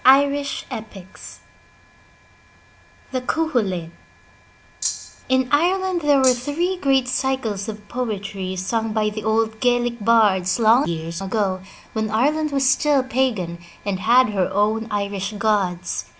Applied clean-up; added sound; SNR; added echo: none; Rattle (instrument); 6 dB; none.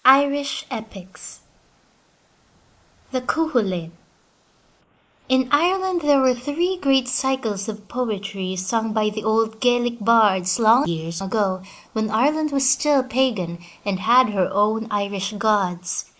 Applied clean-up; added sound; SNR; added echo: neural mask model Resemble Enhance denoiser.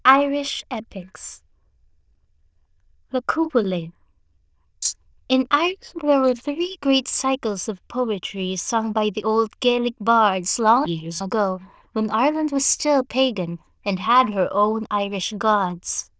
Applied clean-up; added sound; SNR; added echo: neural diffusion model UNIVERSE++.